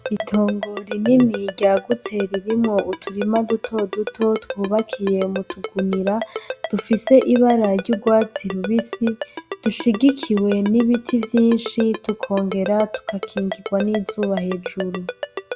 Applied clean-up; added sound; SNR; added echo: none; Ringtone; 10 dB; none.